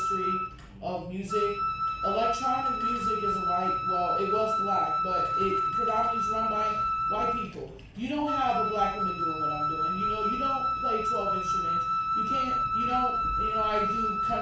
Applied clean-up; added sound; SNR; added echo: none; Wind instrument, woodwind instrument; -4 dB; reverberation time 0.4 s.